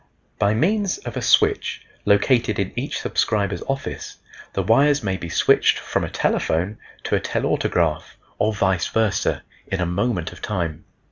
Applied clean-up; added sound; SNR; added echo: none; none; none; none.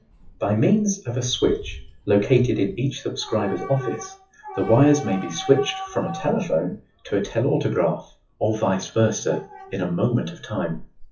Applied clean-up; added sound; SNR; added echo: classical method WPE with log-MMSE.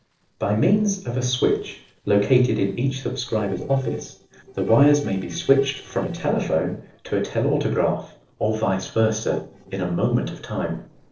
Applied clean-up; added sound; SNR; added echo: neural separator model SepFormer DNS4.